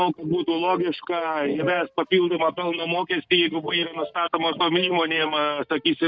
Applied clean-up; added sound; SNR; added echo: neural mask model DeepFilterNet 3.